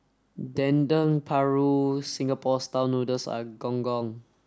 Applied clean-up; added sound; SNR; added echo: none; none; none; none.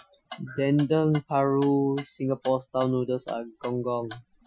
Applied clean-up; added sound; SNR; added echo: classical method Wiener filter.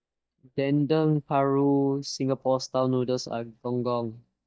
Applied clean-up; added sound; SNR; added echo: neural mask model DeepFilterNet 3.